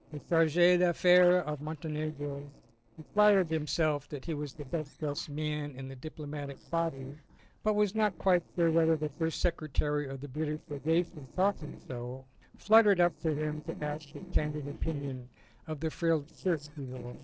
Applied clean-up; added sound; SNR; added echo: neural separator model SepFormer DNS4.